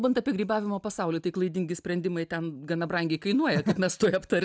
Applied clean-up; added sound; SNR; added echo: none; none; none; none.